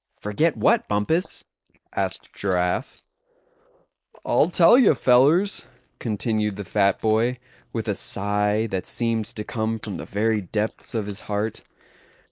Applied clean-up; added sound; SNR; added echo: neural mask model Resemble Enhance denoiser.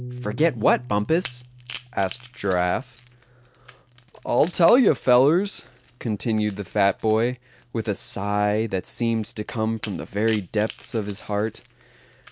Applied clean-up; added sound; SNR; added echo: none; Crack / Crackle + Piano; 18 dB; none.